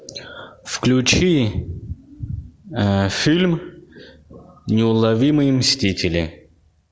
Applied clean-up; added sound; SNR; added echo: none; none; none; none.